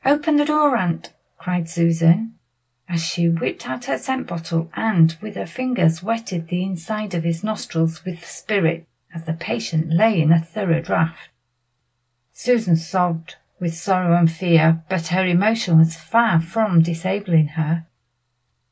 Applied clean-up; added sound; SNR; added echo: none; none; none; none.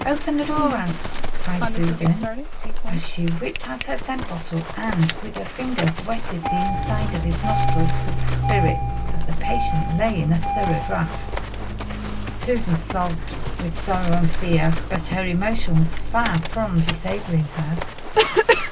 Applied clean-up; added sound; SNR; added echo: none; Engine starting + Livestock, farm animals, working animals; -3 dB; none.